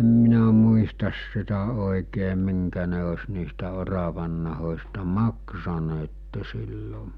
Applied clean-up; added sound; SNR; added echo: none; none; none; none.